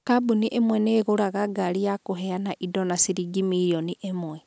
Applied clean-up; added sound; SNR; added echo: none; none; none; none.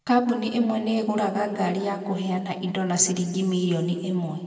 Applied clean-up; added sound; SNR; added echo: none; none; none; reverberation time 2.1 s.